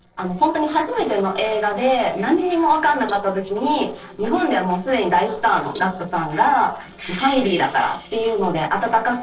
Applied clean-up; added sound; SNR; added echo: neural separator model SepFormer DNS4.